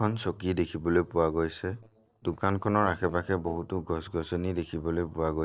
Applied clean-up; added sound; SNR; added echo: neural separator model SepFormer DNS4.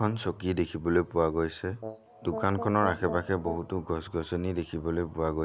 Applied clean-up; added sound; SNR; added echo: none; Brass instrument; 10 dB; none.